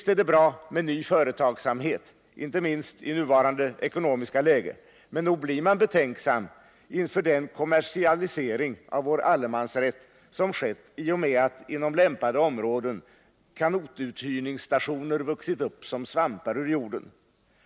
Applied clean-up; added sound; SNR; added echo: none; none; none; none.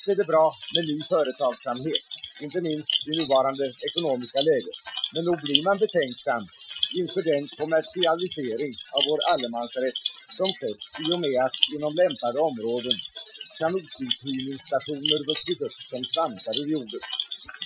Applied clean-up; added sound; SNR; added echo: classical method Wiener filter.